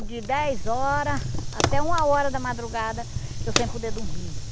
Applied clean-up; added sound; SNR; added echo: none; Fire; -2 dB; none.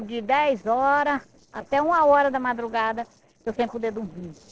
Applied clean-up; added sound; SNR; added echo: neural separator model SepFormer DNS4.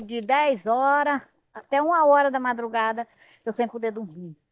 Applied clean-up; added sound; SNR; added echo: neural mask model DeepFilterNet 3.